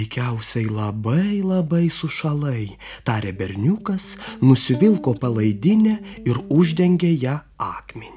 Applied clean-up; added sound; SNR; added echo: none; Electric guitar; 17 dB; none.